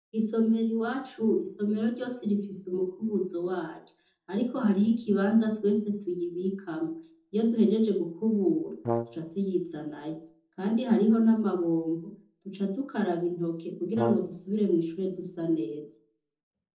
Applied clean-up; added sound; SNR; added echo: neural separator model SepFormer DNS4.